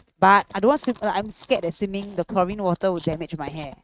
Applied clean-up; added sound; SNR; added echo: neural mask model RNNoise.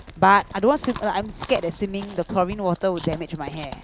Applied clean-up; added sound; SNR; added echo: none; Chewing, mastication; 16 dB; none.